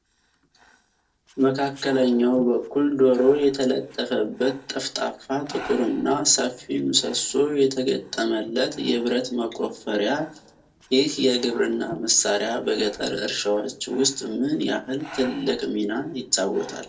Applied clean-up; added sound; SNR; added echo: neural separator model SepFormer DNS4.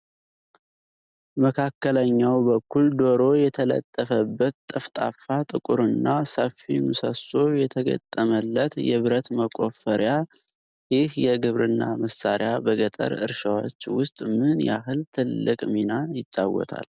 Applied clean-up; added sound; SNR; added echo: none; none; none; none.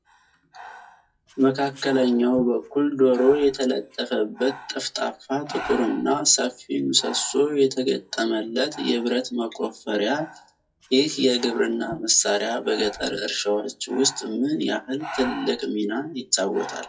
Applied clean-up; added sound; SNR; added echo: classical method WPE with log-MMSE.